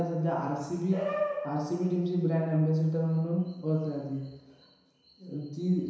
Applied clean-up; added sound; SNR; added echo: none; none; none; reverberation time 1.0 s.